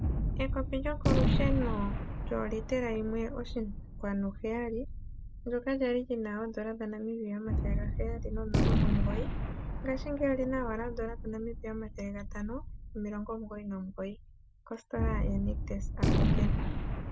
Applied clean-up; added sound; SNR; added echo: none; Gunshot, gunfire; -3 dB; none.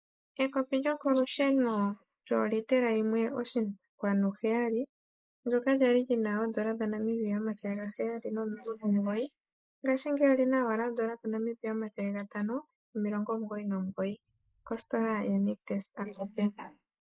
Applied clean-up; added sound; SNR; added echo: neural mask model Resemble Enhance denoiser.